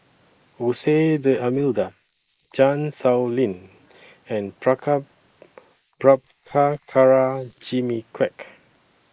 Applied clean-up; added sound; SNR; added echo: neural mask model Resemble Enhance denoiser.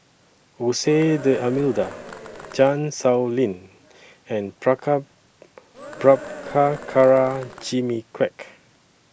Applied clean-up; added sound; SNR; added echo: none; Cheering; 15 dB; none.